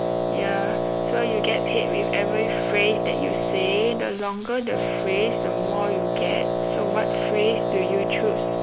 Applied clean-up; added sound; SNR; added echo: none; Wind instrument, woodwind instrument; -2 dB; none.